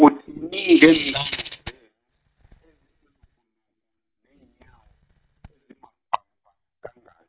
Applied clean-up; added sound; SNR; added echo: neural mask model DeepFilterNet 3.